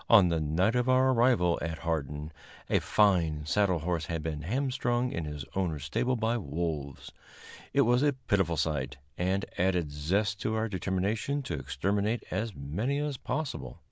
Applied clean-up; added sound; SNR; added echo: none; none; none; none.